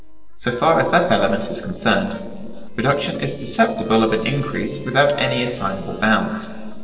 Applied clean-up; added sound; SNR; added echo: neural separator model SepFormer DNS4.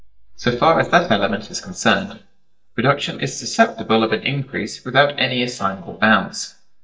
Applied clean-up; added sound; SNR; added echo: neural mask model DeepFilterNet 3.